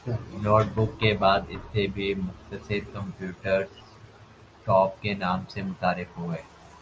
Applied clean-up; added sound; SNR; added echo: none; Knock; 16 dB; none.